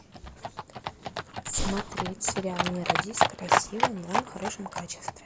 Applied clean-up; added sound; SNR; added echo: none; Livestock, farm animals, working animals; -4 dB; none.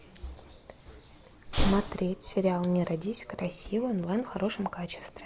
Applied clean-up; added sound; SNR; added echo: none; none; none; none.